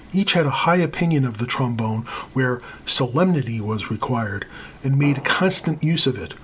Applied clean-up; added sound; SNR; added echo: none; Fireworks; 18 dB; none.